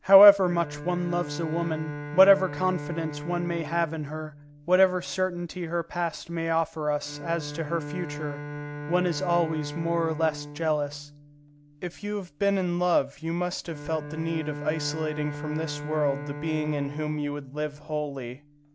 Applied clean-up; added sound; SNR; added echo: none; Bowed string instrument; 11 dB; none.